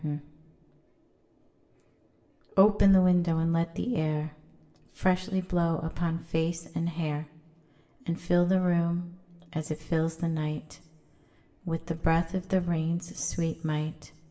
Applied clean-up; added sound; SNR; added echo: none; none; none; reverberation time 0.7 s.